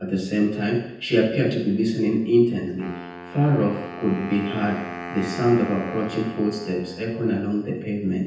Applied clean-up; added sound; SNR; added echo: none; Wind instrument, woodwind instrument; 15 dB; reverberation time 0.9 s.